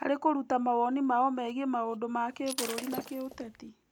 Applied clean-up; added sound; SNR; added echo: none; Shatter; 10 dB; none.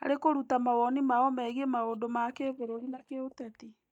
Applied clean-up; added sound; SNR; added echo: neural mask model DeepFilterNet 3.